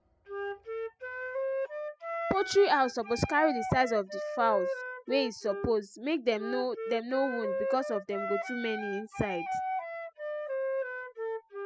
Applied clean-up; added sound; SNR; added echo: classical method spectral subtraction.